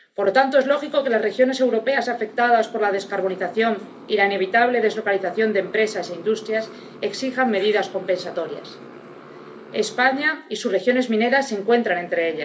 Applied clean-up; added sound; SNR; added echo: none; Motorcycle; 20 dB; reverberation time 0.3 s.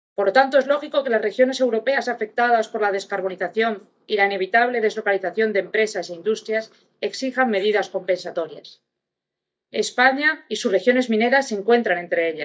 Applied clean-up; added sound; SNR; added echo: neural mask model DeepFilterNet 3.